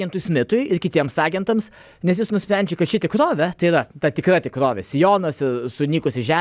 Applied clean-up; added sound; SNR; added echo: none; none; none; none.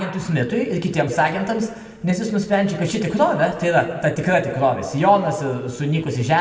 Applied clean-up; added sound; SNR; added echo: none; none; none; reverberation time 1.4 s.